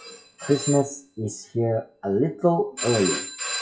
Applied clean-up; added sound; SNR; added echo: classical method WPE with log-MMSE.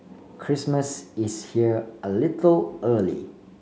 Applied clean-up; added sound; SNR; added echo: none; none; none; none.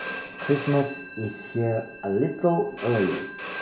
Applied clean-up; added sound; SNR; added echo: none; Telephone; 2 dB; reverberation time 0.2 s.